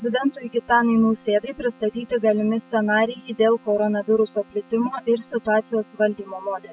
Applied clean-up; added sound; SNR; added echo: classical method spectral subtraction.